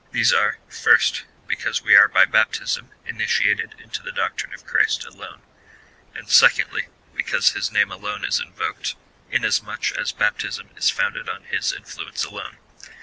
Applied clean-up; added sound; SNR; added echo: none; none; none; none.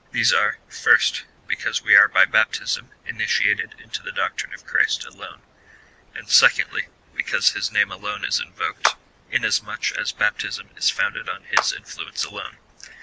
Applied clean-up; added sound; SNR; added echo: none; Clapping; 6 dB; none.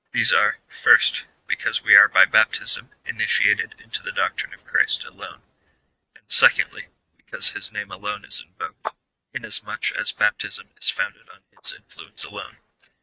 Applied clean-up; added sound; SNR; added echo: neural mask model RNNoise.